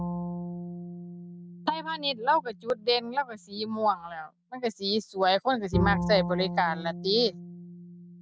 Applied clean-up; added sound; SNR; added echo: none; Bowed string instrument; 6 dB; none.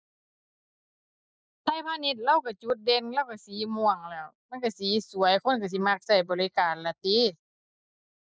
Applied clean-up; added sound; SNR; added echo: neural mask model Resemble Enhance denoiser.